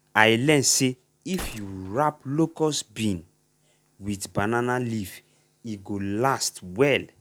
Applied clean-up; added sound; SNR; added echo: none; Gunshot, gunfire; 19 dB; none.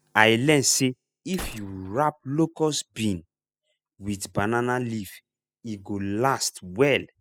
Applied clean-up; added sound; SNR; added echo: classical method spectral subtraction.